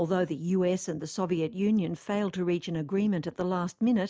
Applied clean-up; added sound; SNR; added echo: none; none; none; none.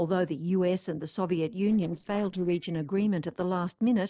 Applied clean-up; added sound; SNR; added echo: neural separator model SepFormer DNS4.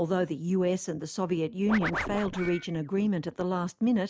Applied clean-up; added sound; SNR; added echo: none; Scratching (performance technique); 7 dB; none.